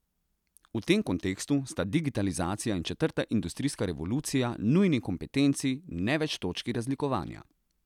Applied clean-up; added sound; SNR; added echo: none; none; none; none.